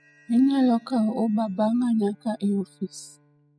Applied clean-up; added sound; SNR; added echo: classical method spectral subtraction.